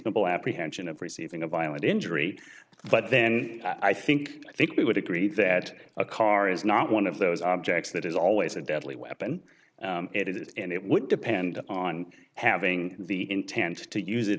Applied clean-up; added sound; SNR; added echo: none; none; none; none.